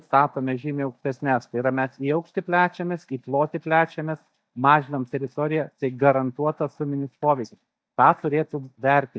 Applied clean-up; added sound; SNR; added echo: neural mask model DeepFilterNet 3.